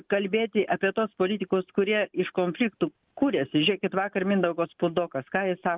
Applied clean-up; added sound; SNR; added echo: none; none; none; none.